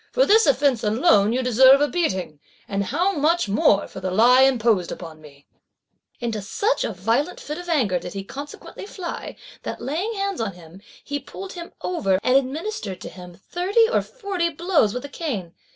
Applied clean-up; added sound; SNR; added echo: none; none; none; none.